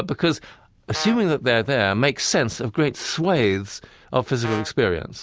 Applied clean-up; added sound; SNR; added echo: none; Brass instrument; 12 dB; none.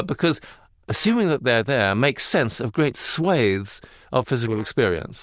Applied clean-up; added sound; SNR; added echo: neural diffusion model UNIVERSE++.